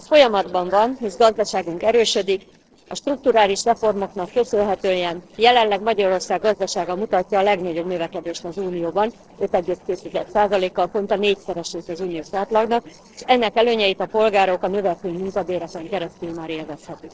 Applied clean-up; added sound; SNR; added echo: neural separator model SepFormer DNS4.